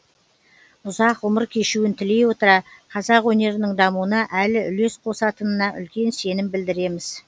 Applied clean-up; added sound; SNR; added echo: none; none; none; none.